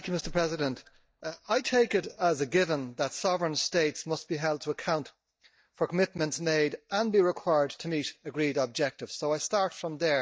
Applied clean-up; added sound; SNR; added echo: neural mask model DeepFilterNet 3.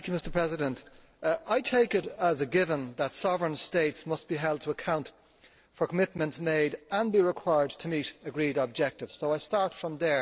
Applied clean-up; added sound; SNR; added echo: neural separator model SepFormer DNS4.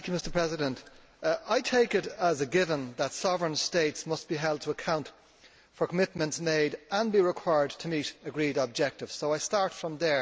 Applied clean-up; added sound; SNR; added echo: none; none; none; none.